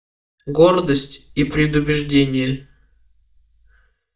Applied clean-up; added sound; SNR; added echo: neural mask model DeepFilterNet 3.